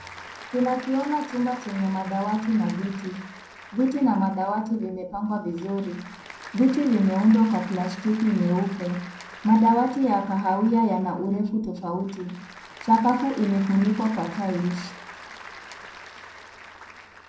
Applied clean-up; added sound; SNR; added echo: none; Applause / Crowd; 18 dB; reverberation time 0.5 s.